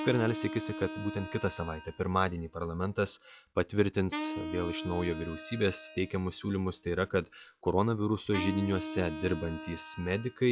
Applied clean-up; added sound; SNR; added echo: classical method log-MMSE.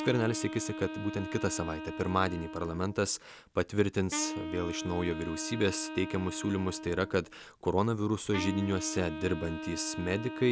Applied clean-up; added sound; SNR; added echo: none; Wind instrument, woodwind instrument; 8 dB; none.